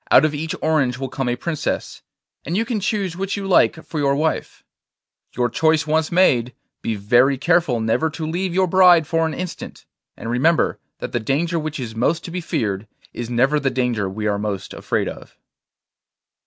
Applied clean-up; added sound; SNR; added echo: none; none; none; none.